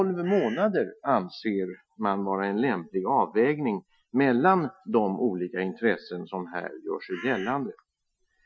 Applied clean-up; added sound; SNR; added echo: classical method Wiener filter.